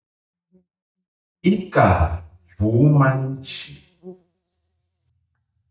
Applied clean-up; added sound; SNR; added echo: neural mask model DeepFilterNet 3.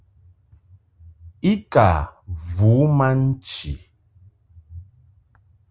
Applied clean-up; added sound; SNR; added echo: none; none; none; none.